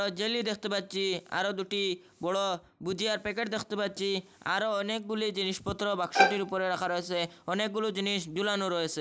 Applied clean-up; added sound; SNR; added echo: none; Bowed string instrument; -2 dB; none.